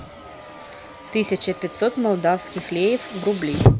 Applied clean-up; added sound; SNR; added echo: none; Car; 3 dB; none.